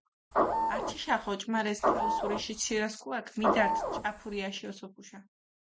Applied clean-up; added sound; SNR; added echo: none; Printer / Engine; -4 dB; none.